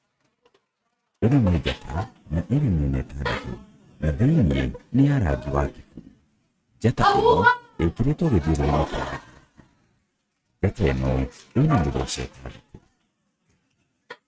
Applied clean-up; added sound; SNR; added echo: neural mask model RNNoise.